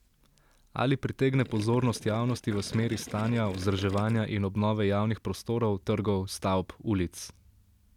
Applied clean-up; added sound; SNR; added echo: none; Gurgling; 15 dB; none.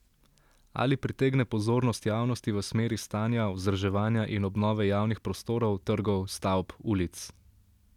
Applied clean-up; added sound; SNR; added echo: none; none; none; none.